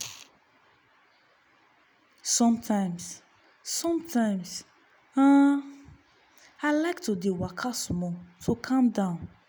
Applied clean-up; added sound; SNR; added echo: none; none; none; none.